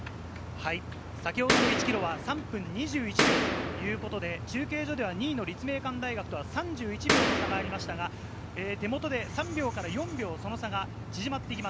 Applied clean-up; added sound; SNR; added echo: none; Boom; -4 dB; none.